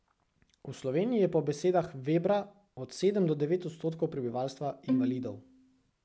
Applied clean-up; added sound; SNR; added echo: none; Bowed string instrument; 1 dB; none.